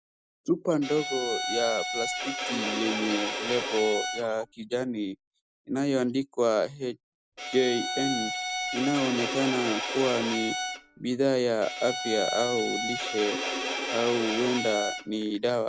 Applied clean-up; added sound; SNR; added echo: none; Bowed string instrument; 3 dB; none.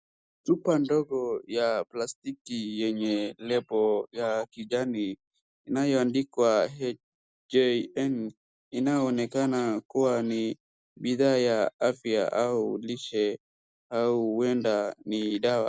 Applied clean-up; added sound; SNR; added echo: none; none; none; none.